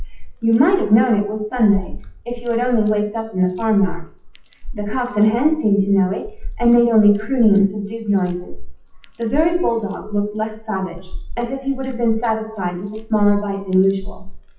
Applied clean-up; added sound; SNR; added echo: classical method WPE with log-MMSE.